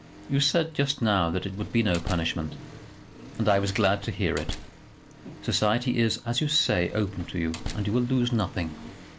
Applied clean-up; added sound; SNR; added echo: none; Slam + Accelerating, revving, vroom; 14 dB; none.